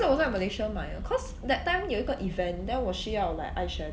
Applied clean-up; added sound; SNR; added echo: none; none; none; none.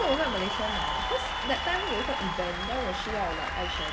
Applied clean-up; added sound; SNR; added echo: none; Applause / Cheering; 0 dB; none.